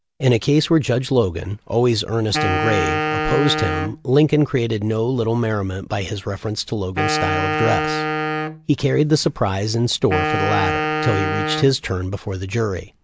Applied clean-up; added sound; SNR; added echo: none; Wind instrument, woodwind instrument; 4 dB; none.